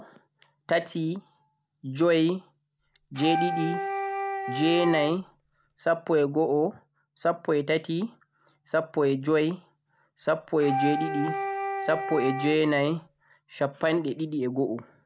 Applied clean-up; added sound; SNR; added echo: none; Wind instrument, woodwind instrument; 4 dB; none.